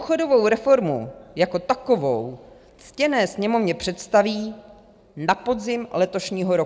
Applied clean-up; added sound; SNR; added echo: none; none; none; none.